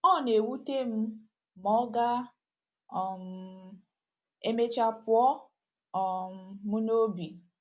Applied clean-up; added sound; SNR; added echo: none; none; none; none.